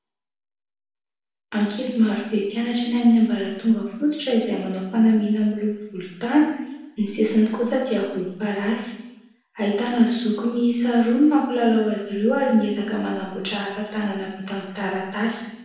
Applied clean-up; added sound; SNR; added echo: none; none; none; reverberation time 0.8 s.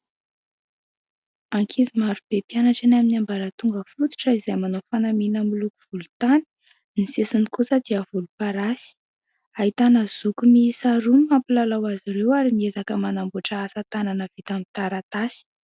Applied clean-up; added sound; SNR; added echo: none; none; none; none.